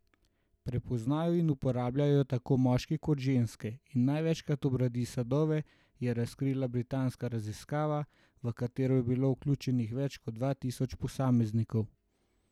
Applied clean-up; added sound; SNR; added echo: none; none; none; none.